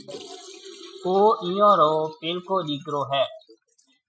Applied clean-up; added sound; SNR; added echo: classical method Wiener filter.